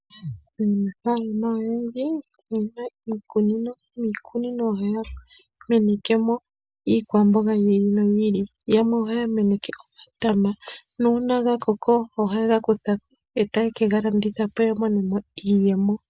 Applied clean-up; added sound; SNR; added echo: none; none; none; none.